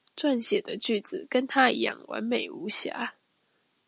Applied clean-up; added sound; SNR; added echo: none; none; none; none.